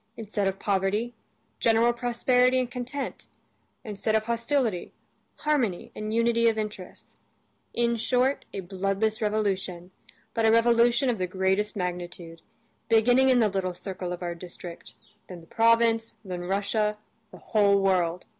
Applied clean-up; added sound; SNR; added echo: none; none; none; none.